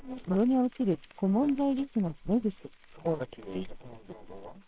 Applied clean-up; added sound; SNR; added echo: neural separator model SepFormer WHAMR!.